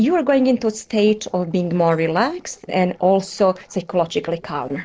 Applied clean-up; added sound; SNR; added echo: neural separator model SepFormer DNS4.